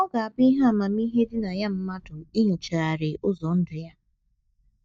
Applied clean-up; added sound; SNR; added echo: neural mask model DeepFilterNet 3.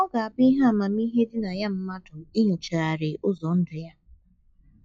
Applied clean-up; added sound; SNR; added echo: classical method log-MMSE.